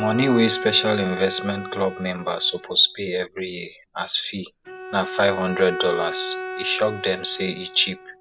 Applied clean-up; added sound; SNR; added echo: none; Bowed string instrument; 9 dB; none.